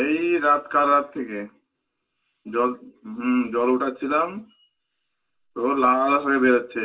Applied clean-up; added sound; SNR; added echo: none; none; none; reverberation time 0.1 s.